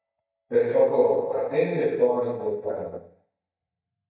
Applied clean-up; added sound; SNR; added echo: neural mask model DeepFilterNet 3.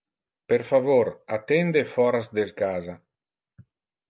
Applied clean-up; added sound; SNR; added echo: none; none; none; none.